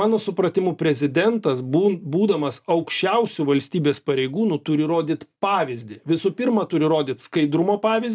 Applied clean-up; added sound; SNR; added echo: none; none; none; none.